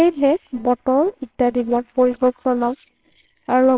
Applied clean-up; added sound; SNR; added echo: neural separator model SepFormer WHAMR!.